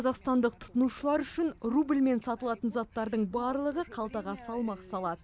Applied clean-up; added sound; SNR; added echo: none; none; none; none.